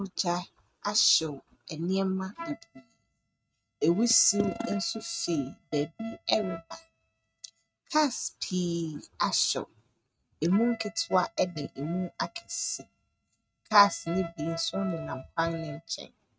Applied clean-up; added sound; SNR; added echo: neural mask model RNNoise.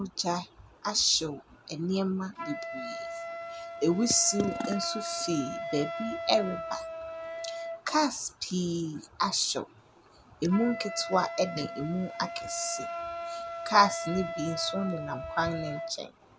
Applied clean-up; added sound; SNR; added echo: none; Wind instrument, woodwind instrument; 8 dB; none.